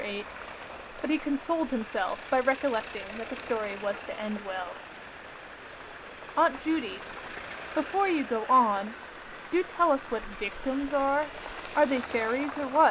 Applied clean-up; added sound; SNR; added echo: none; Traffic noise, roadway noise; 12 dB; none.